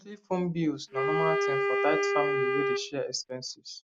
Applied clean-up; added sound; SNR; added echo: none; Wind instrument, woodwind instrument; -3 dB; none.